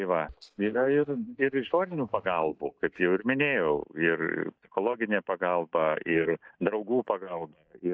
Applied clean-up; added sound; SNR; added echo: neural mask model DeepFilterNet 3.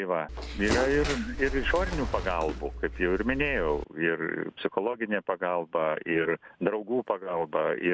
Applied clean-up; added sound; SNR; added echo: none; Bird; 5 dB; none.